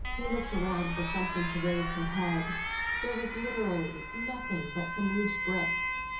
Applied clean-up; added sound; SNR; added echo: none; Alarm; 1 dB; reverberation time 0.7 s.